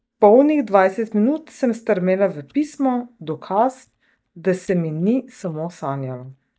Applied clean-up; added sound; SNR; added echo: neural mask model DeepFilterNet 3.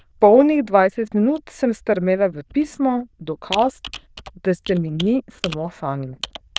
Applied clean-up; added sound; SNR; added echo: neural diffusion model UNIVERSE++.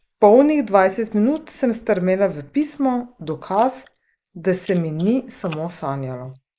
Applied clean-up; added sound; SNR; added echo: neural mask model Resemble Enhance denoiser.